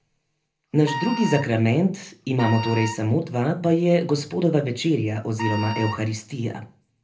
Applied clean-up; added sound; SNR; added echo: none; Wind instrument, woodwind instrument; 10 dB; reverberation time 0.3 s.